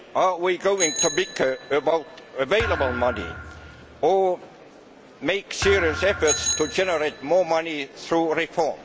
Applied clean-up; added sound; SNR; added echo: none; Thump, thud + Bicycle bell; 8 dB; none.